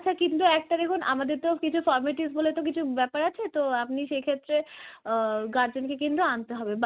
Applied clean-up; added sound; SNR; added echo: none; none; none; none.